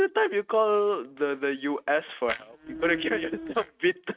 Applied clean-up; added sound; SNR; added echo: neural mask model RNNoise.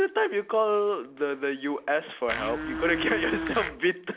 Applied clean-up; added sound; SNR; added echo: none; Domestic sounds, home sounds; 5 dB; none.